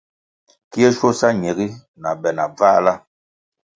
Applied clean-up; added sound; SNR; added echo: none; none; none; none.